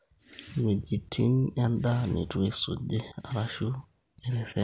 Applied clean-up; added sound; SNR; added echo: none; Whoosh, swoosh, swish; 19 dB; none.